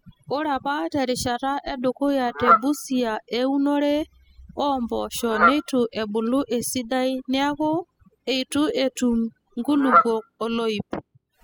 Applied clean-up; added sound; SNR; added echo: classical method spectral subtraction.